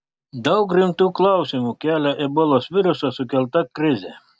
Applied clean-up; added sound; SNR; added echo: none; none; none; none.